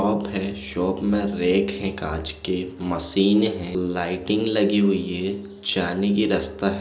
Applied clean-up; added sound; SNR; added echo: none; none; none; none.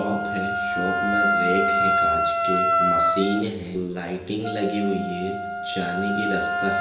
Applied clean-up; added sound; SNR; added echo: none; Wind instrument, woodwind instrument; -3 dB; reverberation time 1.1 s.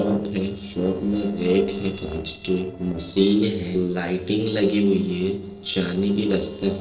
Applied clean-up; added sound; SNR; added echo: neural separator model SepFormer DNS4.